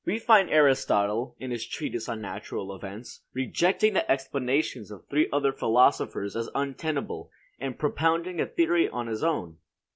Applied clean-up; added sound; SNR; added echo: none; none; none; none.